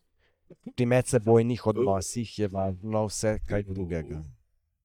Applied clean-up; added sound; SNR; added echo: neural mask model DeepFilterNet 3.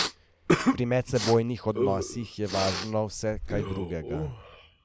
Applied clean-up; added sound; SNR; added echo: none; Respiratory sounds; 1 dB; none.